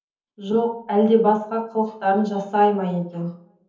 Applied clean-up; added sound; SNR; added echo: none; none; none; reverberation time 0.7 s.